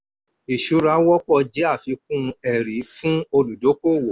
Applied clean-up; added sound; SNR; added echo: none; none; none; none.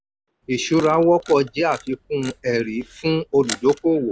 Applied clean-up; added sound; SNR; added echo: none; Camera; 19 dB; none.